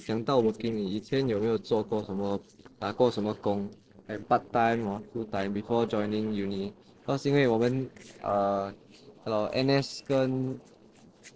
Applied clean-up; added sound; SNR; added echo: neural separator model SepFormer DNS4.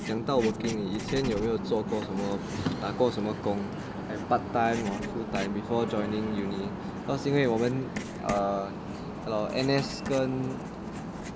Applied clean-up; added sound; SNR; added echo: none; Writing; 13 dB; none.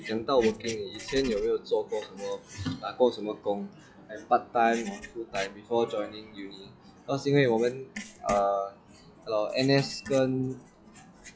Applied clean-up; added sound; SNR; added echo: classical method log-MMSE.